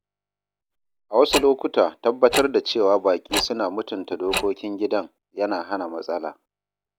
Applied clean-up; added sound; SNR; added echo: none; Tick-tock; 8 dB; none.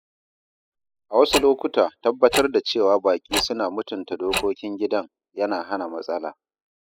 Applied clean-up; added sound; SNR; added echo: classical method spectral subtraction.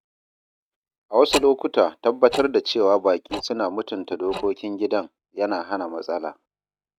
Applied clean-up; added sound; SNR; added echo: neural mask model RNNoise.